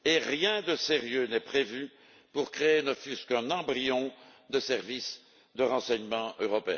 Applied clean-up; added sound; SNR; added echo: none; none; none; none.